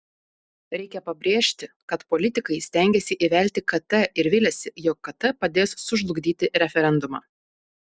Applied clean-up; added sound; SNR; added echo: none; none; none; none.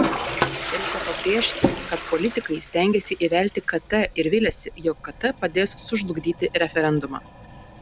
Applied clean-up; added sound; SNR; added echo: none; Toilet flush; 6 dB; none.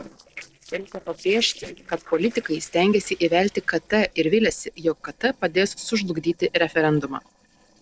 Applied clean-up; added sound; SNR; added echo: neural separator model SepFormer DNS4.